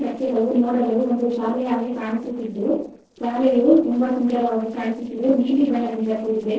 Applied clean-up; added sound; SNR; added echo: neural separator model SepFormer DNS4.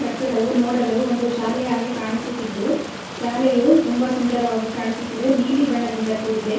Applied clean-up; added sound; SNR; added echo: none; Stream; 12 dB; reverberation time 0.6 s.